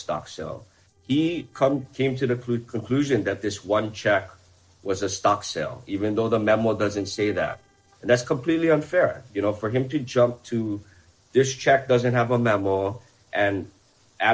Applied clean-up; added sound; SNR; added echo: neural separator model SepFormer DNS4.